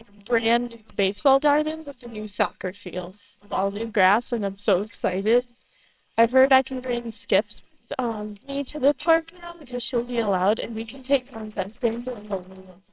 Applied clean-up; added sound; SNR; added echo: neural separator model SepFormer WHAMR!.